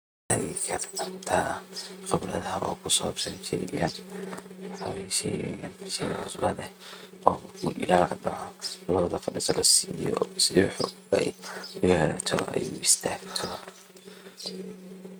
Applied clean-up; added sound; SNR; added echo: neural mask model RNNoise.